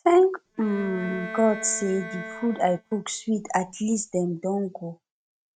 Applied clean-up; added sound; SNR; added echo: neural mask model RNNoise.